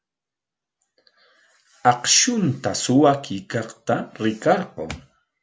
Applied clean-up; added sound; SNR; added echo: none; none; none; none.